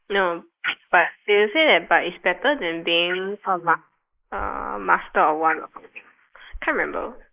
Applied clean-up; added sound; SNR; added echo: neural mask model Resemble Enhance denoiser.